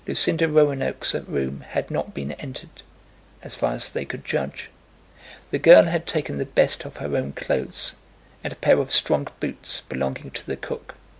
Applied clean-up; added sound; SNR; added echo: none; none; none; none.